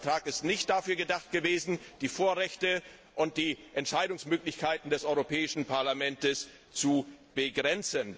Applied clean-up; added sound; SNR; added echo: none; none; none; none.